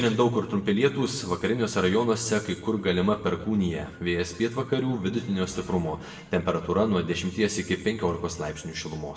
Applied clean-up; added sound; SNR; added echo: none; none; none; reverberation time 0.9 s.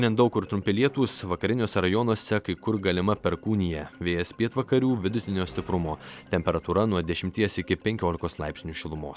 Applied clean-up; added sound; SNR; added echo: none; none; none; none.